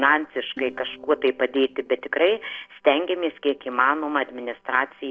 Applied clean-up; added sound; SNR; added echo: neural separator model SepFormer DNS4.